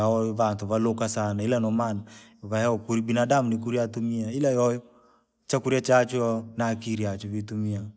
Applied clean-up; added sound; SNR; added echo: none; none; none; none.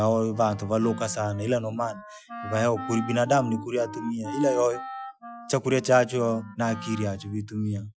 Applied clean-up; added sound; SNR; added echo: classical method Wiener filter.